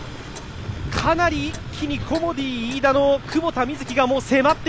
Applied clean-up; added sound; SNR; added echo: none; Clock; 17 dB; none.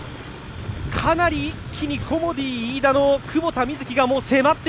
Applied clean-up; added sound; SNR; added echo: none; none; none; none.